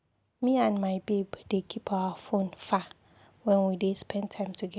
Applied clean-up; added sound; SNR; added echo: none; none; none; none.